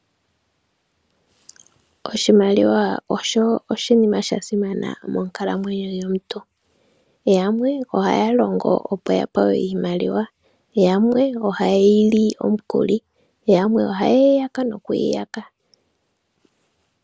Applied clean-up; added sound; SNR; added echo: none; none; none; none.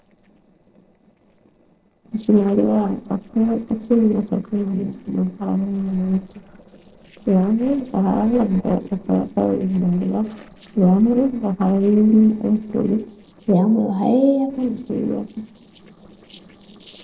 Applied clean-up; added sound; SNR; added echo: neural separator model SepFormer DNS4.